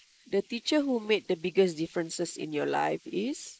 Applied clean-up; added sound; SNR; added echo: neural mask model Resemble Enhance denoiser.